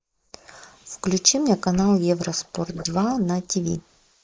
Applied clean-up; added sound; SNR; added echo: neural mask model Resemble Enhance denoiser.